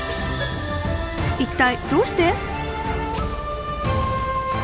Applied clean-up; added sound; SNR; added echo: none; Snare drum + Keyboard (musical); 18 dB; none.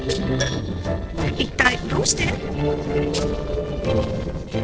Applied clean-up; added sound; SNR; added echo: neural separator model SepFormer DNS4.